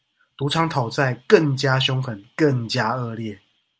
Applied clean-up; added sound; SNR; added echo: none; none; none; none.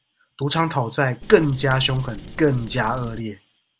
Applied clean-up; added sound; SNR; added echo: none; Writing; 14 dB; none.